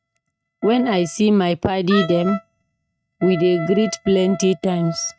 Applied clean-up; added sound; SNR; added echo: neural mask model RNNoise.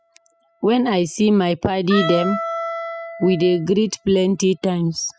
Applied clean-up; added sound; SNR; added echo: classical method spectral subtraction.